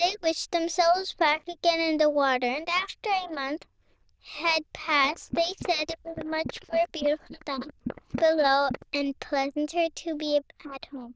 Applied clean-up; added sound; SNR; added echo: neural diffusion model UNIVERSE++.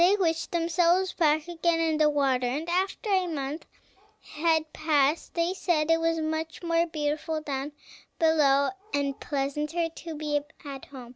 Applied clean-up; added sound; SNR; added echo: none; none; none; none.